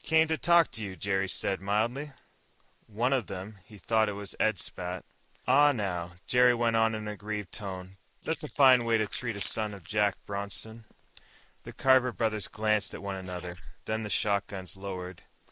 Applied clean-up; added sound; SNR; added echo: neural mask model Resemble Enhance denoiser.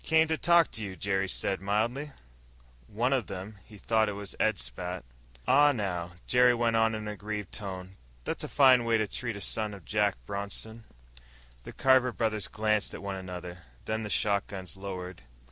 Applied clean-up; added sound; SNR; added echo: none; none; none; none.